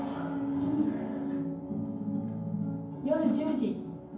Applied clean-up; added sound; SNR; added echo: none; none; none; reverberation time 0.9 s.